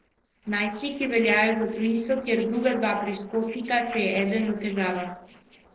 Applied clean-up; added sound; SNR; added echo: neural separator model SepFormer DNS4.